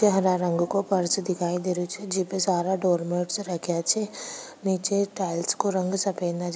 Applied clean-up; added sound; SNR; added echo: none; none; none; none.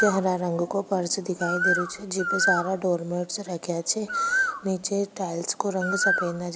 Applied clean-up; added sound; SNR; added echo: none; Bird; 2 dB; none.